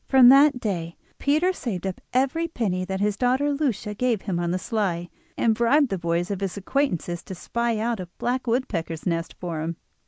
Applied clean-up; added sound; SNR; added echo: none; none; none; none.